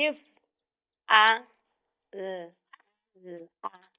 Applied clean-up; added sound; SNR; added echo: neural mask model DeepFilterNet 3.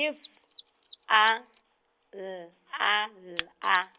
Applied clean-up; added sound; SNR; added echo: none; Mechanisms; 18 dB; none.